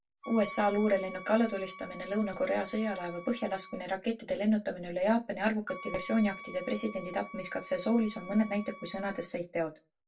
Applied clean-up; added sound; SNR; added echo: none; Wind instrument, woodwind instrument; 18 dB; reverberation time 0.2 s.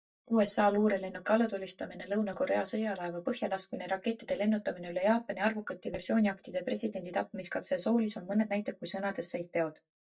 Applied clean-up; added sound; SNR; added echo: neural mask model DeepFilterNet 3.